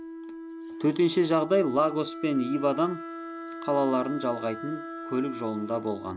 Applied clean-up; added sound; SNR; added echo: none; Wind instrument, woodwind instrument; 10 dB; none.